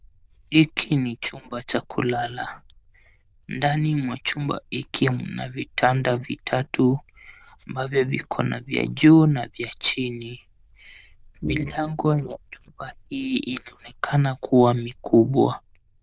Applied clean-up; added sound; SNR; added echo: neural diffusion model UNIVERSE++.